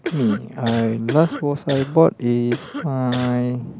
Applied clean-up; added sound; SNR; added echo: none; Cough; 11 dB; none.